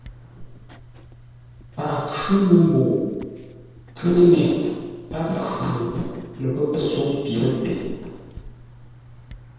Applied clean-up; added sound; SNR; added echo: none; Writing; 18 dB; reverberation time 1.2 s.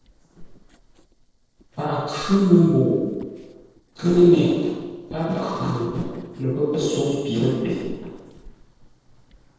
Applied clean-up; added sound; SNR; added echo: neural separator model SepFormer DNS4.